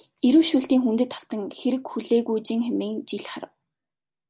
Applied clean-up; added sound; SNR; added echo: none; none; none; none.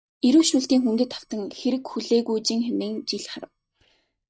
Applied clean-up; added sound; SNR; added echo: neural mask model DeepFilterNet 3.